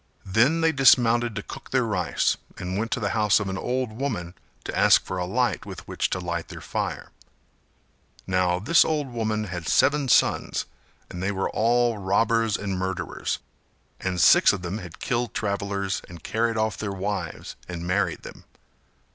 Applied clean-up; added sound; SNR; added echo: none; none; none; none.